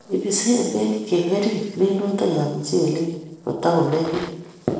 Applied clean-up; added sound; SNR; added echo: neural separator model SepFormer DNS4.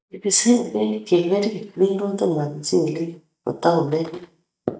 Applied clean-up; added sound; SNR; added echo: neural mask model DeepFilterNet 3.